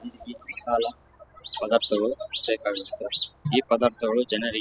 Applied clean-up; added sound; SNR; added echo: classical method spectral subtraction.